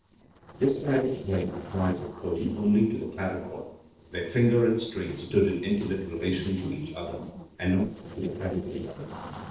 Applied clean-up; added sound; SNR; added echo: neural separator model SepFormer DNS4.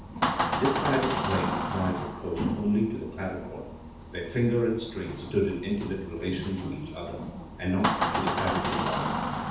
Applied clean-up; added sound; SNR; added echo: none; Door; 1 dB; reverberation time 0.8 s.